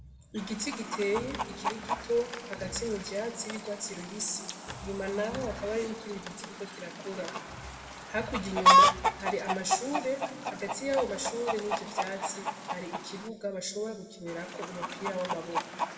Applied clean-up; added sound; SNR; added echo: none; Chicken, rooster; -3 dB; reverberation time 1.6 s.